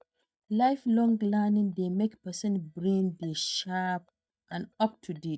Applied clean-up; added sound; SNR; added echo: neural mask model DeepFilterNet 3.